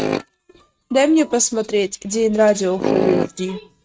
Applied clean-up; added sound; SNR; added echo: neural mask model RNNoise.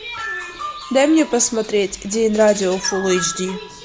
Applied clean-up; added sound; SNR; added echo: none; none; none; none.